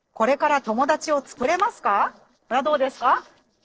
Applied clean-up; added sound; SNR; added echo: neural separator model SepFormer DNS4.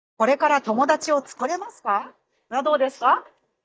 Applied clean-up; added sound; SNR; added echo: neural mask model DeepFilterNet 3.